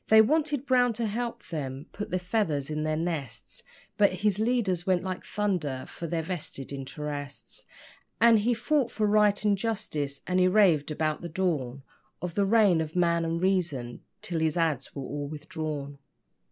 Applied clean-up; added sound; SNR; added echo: none; none; none; none.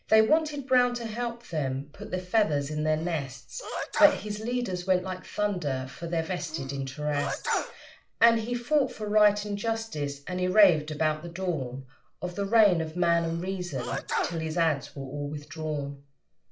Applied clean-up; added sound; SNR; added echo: none; Sneeze; 9 dB; reverberation time 0.4 s.